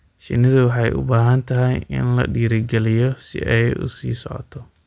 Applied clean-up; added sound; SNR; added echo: none; none; none; none.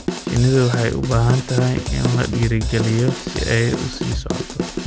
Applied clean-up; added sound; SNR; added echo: none; Drum / Drum kit; 5 dB; none.